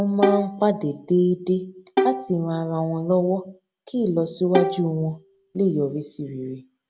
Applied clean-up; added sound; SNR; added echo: none; Bowed string instrument; 4 dB; none.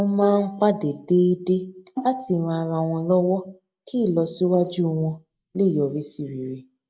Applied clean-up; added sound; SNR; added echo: neural mask model Resemble Enhance denoiser.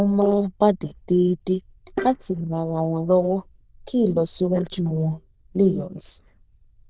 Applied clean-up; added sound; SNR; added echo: neural diffusion model UNIVERSE++.